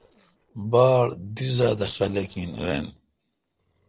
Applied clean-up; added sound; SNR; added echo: neural separator model SepFormer DNS4.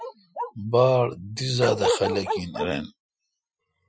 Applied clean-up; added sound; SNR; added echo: classical method Wiener filter.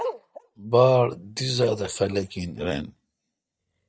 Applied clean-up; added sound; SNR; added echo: neural mask model DeepFilterNet 3.